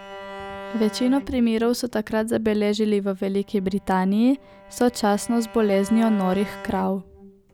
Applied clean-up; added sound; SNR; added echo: none; Bowed string instrument; 17 dB; none.